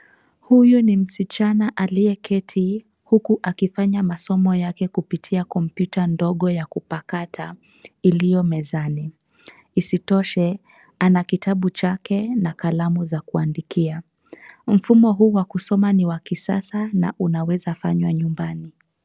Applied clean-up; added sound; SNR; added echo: none; none; none; none.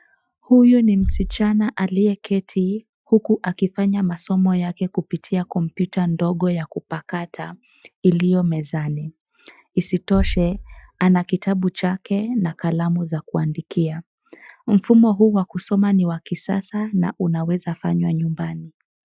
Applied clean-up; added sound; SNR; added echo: classical method Wiener filter.